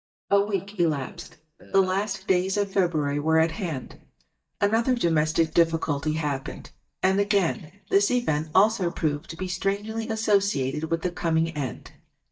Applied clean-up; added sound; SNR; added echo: neural mask model DeepFilterNet 3.